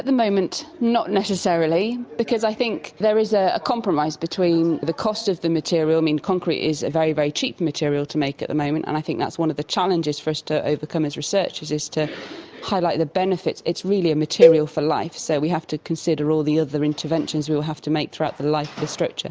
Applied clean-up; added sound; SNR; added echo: none; Cowbell; -1 dB; none.